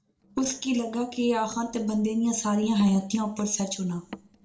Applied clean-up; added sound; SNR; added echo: neural separator model SepFormer DNS4.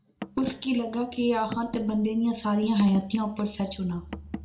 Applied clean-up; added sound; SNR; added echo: none; Car; 15 dB; reverberation time 0.4 s.